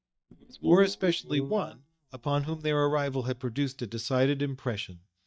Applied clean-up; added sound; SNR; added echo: neural mask model DeepFilterNet 3.